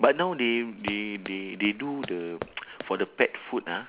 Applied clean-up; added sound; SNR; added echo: none; Run; 14 dB; none.